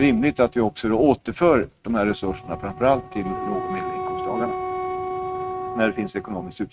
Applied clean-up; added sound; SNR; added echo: neural mask model RNNoise.